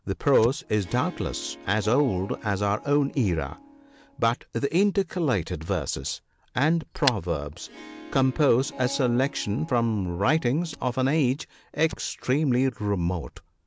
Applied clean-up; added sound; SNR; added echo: none; Harp + Fire; 18 dB; none.